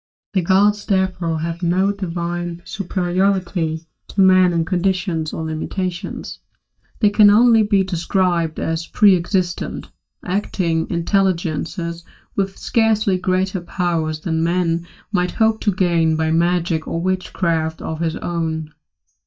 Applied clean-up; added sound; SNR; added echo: neural mask model DeepFilterNet 3.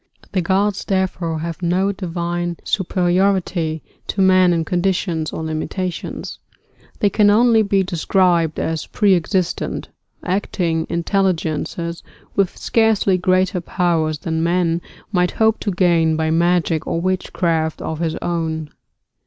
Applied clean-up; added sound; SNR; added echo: none; none; none; none.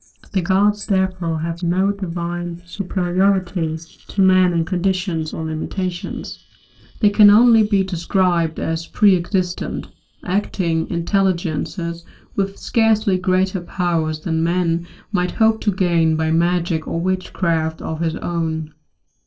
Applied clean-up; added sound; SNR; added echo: neural separator model SepFormer DNS4.